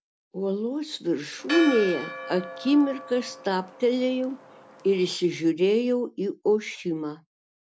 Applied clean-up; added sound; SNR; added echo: none; Church bell; 11 dB; none.